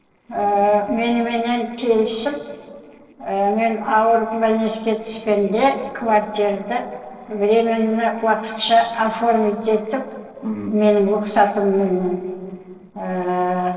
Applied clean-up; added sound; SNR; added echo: neural separator model SepFormer DNS4.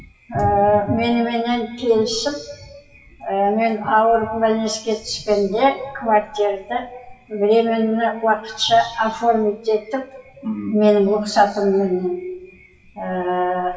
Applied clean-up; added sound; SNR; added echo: classical method WPE with log-MMSE.